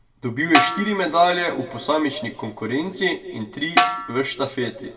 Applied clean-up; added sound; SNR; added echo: none; Snare drum; 0 dB; reverberation time 1.3 s.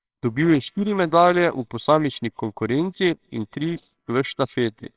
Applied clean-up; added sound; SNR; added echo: neural separator model SepFormer WHAMR!.